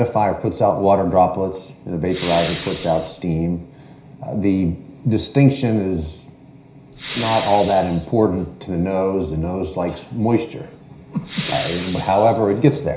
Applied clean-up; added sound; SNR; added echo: none; Respiratory sounds; 11 dB; reverberation time 0.5 s.